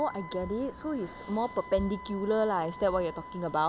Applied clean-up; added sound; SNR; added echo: none; Wind instrument, woodwind instrument; 16 dB; none.